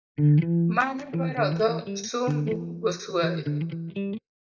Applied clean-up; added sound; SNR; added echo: neural mask model DeepFilterNet 3.